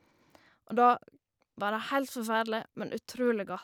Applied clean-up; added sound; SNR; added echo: none; none; none; none.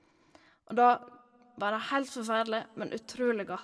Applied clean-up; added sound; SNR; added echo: none; none; none; reverberation time 0.8 s.